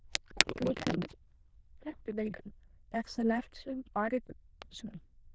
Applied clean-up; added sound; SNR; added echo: neural diffusion model UNIVERSE++.